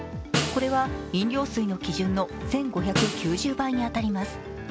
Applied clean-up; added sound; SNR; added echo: none; Snare drum; 6 dB; none.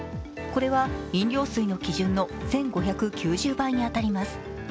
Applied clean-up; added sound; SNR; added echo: none; none; none; none.